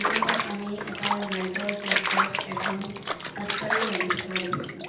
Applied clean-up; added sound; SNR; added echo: none; Bathtub (filling or washing) / Water; -4 dB; reverberation time 0.9 s.